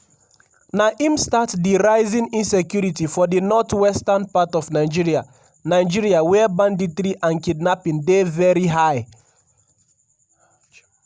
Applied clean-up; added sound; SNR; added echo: none; none; none; none.